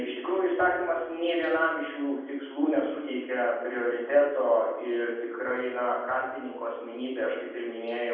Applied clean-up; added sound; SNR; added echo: none; none; none; reverberation time 1.2 s.